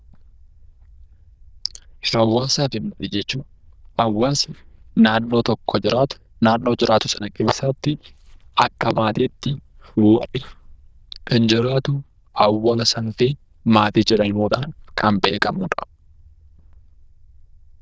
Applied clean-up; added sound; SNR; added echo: neural diffusion model UNIVERSE++.